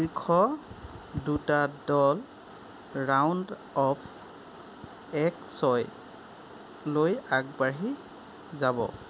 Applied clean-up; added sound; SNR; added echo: none; none; none; none.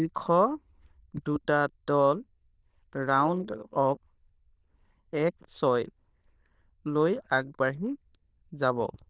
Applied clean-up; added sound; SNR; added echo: neural diffusion model UNIVERSE++.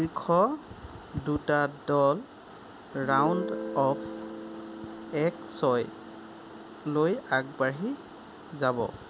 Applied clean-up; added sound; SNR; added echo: none; Guitar; 12 dB; none.